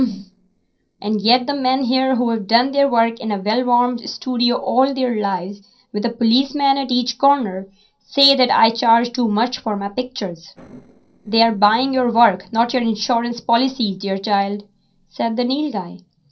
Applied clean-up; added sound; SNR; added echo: neural separator model SepFormer DNS4.